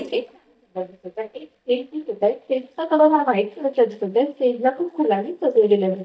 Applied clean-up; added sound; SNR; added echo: neural mask model DeepFilterNet 3.